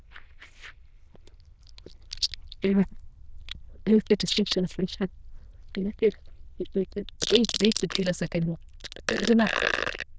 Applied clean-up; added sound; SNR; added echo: neural diffusion model UNIVERSE++.